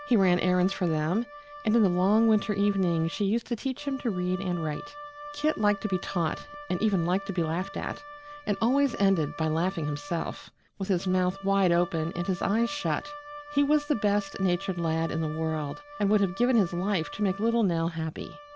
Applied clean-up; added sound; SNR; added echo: none; Wind instrument, woodwind instrument; 16 dB; none.